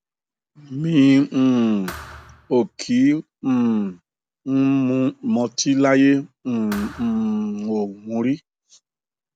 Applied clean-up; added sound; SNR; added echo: none; Thump, thud; 19 dB; none.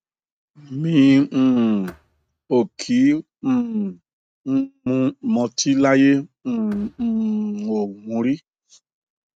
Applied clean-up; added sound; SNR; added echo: neural mask model RNNoise.